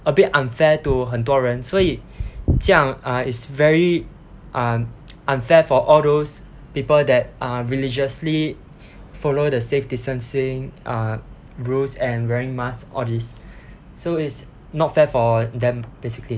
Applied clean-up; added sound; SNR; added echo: none; none; none; none.